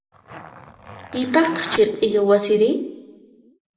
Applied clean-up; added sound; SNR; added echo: none; Zipper (clothing); 14 dB; reverberation time 0.9 s.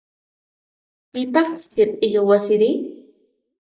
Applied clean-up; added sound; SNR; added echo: neural mask model DeepFilterNet 3.